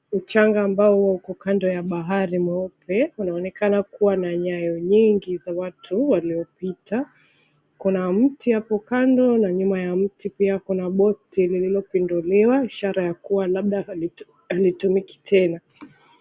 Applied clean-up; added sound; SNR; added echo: none; none; none; none.